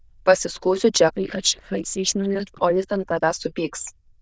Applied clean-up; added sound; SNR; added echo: neural diffusion model UNIVERSE++.